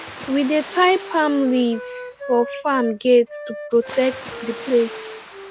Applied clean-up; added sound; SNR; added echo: none; Wind instrument, woodwind instrument + Water; 13 dB; none.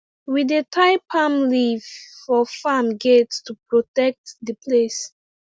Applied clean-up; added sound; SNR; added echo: none; none; none; none.